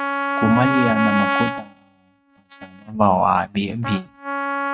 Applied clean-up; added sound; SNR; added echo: neural mask model RNNoise.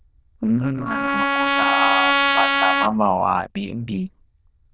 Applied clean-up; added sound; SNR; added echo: neural diffusion model UNIVERSE++.